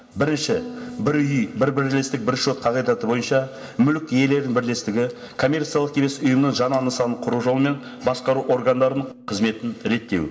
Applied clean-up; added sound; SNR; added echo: none; Bass guitar; 19 dB; reverberation time 0.4 s.